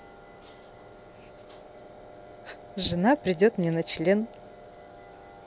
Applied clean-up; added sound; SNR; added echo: none; none; none; none.